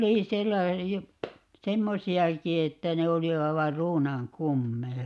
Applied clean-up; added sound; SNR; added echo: none; none; none; none.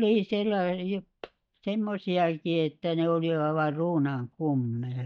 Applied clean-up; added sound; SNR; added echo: neural mask model DeepFilterNet 3.